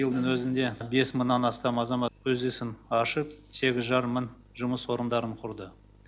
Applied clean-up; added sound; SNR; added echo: none; none; none; none.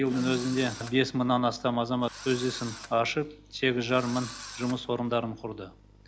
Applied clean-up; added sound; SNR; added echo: none; Engine / Drill; 16 dB; none.